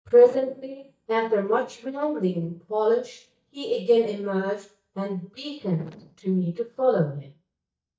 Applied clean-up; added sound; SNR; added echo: neural mask model DeepFilterNet 3.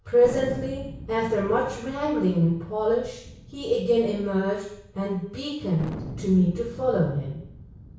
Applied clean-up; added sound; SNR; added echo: none; Thunder; 15 dB; reverberation time 0.6 s.